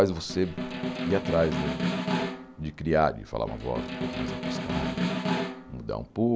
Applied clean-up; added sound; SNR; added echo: none; Snare drum; 2 dB; none.